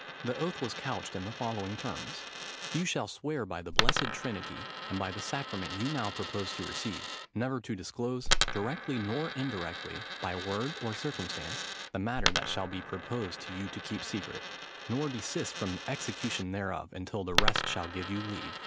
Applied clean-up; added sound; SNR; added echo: none; Coin (dropping); 0 dB; none.